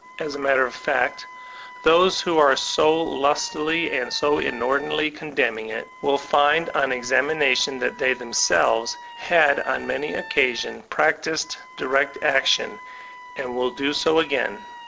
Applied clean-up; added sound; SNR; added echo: none; Wind instrument, woodwind instrument; 18 dB; none.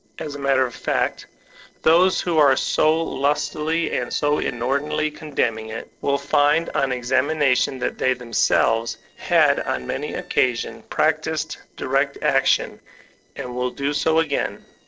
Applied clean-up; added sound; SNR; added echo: neural separator model SepFormer DNS4.